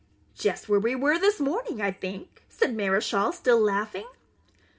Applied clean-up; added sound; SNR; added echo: none; none; none; reverberation time 0.3 s.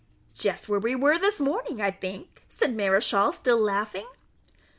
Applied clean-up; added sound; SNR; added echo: none; none; none; none.